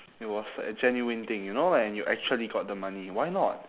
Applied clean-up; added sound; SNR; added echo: none; none; none; none.